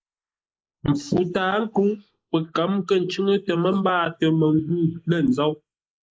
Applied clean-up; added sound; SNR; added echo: neural mask model Resemble Enhance denoiser.